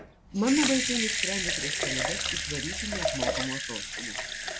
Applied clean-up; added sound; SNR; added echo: none; Sink (filling or washing) / Water tap, faucet / Liquid; -2 dB; none.